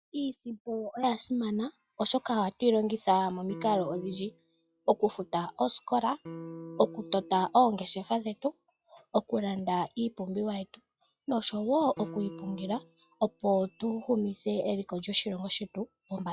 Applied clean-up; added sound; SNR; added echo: classical method log-MMSE.